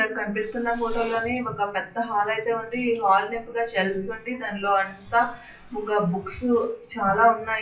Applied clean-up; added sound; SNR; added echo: classical method WPE with log-MMSE.